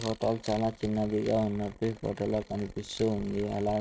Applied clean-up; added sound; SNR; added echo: neural mask model RNNoise.